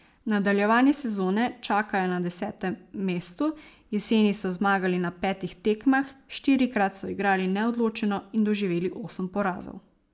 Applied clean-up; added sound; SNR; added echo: none; none; none; none.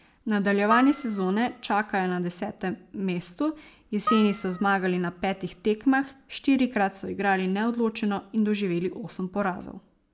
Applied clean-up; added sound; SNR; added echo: none; Harp; 10 dB; none.